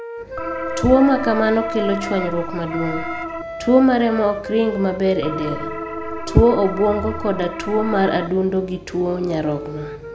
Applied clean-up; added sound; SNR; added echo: none; Organ + Wind instrument, woodwind instrument; 9 dB; none.